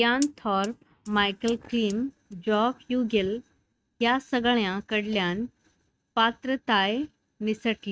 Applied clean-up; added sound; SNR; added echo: neural mask model RNNoise.